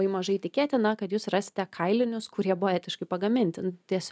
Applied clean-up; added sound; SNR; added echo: none; none; none; none.